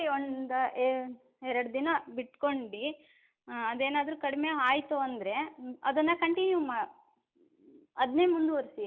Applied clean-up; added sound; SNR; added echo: none; none; none; none.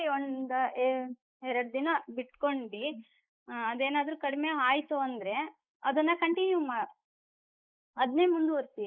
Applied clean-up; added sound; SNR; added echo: neural mask model Resemble Enhance denoiser.